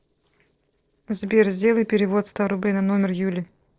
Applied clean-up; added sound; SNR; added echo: neural separator model SepFormer DNS4.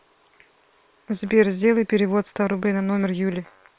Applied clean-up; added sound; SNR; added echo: neural separator model SepFormer WHAM!.